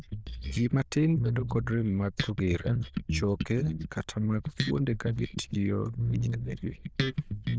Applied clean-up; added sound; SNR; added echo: neural diffusion model UNIVERSE++.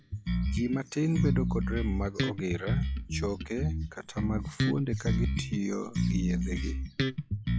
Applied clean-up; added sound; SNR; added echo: classical method log-MMSE.